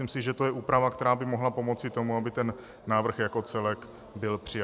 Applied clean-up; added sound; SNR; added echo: none; none; none; none.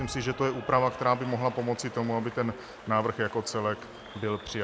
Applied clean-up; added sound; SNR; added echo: none; Applause / Cheering; 15 dB; none.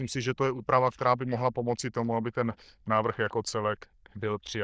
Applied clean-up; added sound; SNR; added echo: neural diffusion model UNIVERSE++.